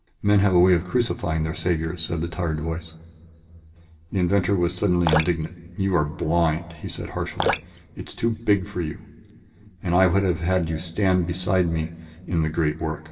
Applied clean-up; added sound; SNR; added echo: none; Drip; 8 dB; reverberation time 2.9 s.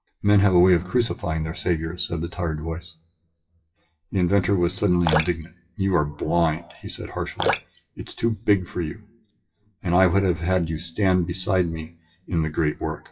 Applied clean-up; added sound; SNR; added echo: classical method WPE with log-MMSE.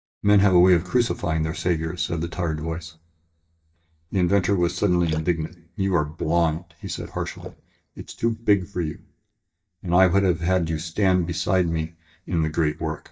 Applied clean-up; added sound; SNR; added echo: neural mask model DeepFilterNet 3.